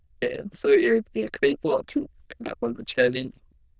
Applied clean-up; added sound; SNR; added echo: neural diffusion model UNIVERSE++.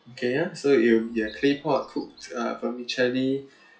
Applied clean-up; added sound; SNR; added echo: classical method log-MMSE.